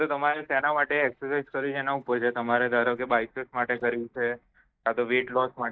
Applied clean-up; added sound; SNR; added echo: neural mask model DeepFilterNet 3.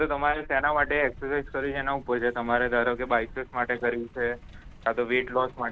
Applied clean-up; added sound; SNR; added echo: none; Truck; 17 dB; none.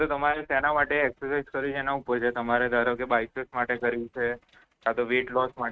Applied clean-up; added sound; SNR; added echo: neural mask model RNNoise.